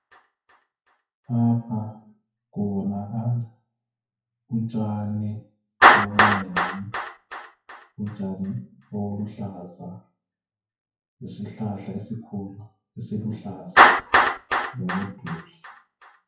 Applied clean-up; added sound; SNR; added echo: classical method WPE with log-MMSE.